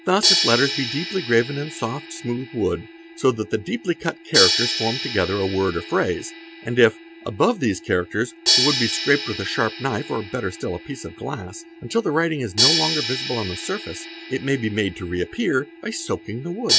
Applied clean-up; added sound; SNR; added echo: none; Crash cymbal; 3 dB; none.